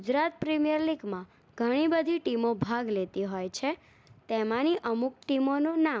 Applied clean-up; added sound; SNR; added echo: none; none; none; none.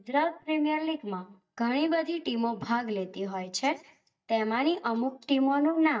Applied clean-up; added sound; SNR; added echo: neural mask model DeepFilterNet 3.